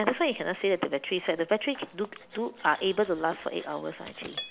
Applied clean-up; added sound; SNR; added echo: none; Cutlery, silverware + Coin (dropping); 19 dB; none.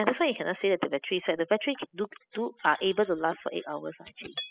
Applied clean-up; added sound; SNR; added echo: classical method spectral subtraction.